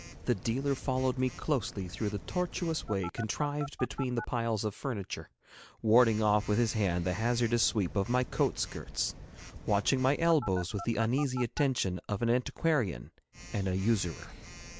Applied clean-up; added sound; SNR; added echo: none; Telephone; 15 dB; none.